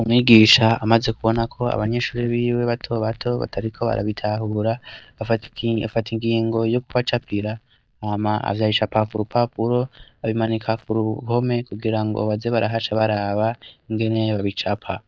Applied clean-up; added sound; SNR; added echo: neural mask model DeepFilterNet 3.